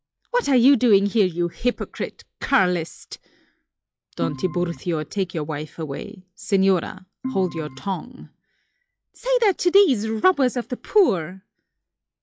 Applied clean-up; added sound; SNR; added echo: classical method log-MMSE.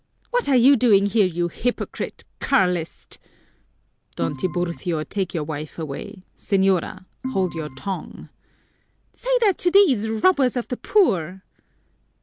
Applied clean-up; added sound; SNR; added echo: none; Organ; 12 dB; none.